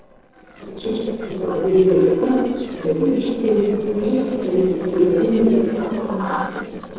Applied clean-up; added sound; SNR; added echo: neural separator model SepFormer DNS4.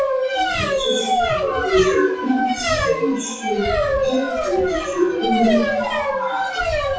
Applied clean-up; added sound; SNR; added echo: classical method WPE with log-MMSE.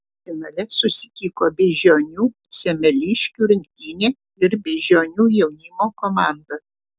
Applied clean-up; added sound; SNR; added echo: none; none; none; none.